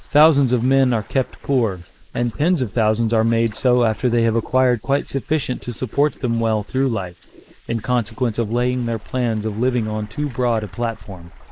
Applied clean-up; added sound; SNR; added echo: neural mask model Resemble Enhance denoiser.